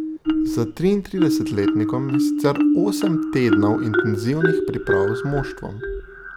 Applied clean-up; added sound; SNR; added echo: none; Marimba, xylophone; -2 dB; none.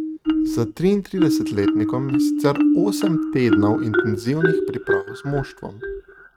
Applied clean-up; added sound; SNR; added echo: neural mask model RNNoise.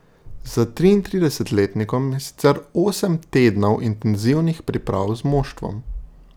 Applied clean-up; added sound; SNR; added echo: none; none; none; none.